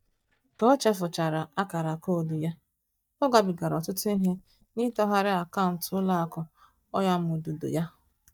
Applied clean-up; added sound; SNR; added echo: neural mask model DeepFilterNet 3.